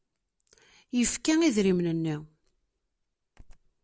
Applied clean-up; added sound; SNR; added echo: none; none; none; none.